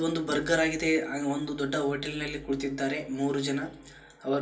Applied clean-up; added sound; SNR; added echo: none; none; none; reverberation time 0.3 s.